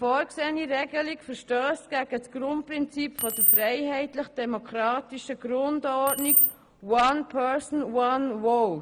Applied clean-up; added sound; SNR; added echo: none; Keys jangling; -1 dB; none.